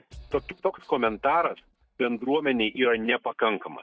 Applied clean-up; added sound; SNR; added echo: neural mask model DeepFilterNet 3.